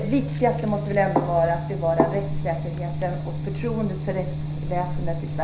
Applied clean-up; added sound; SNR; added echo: none; Chewing, mastication; 11 dB; reverberation time 0.5 s.